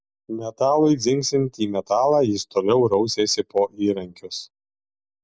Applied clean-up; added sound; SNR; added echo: none; none; none; none.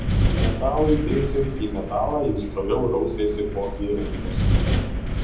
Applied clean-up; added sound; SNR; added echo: none; Wind; -1 dB; reverberation time 0.6 s.